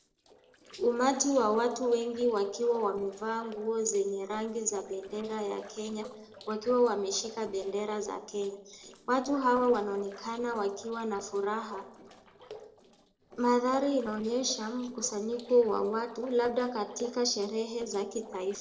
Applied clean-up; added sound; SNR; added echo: neural separator model SepFormer DNS4.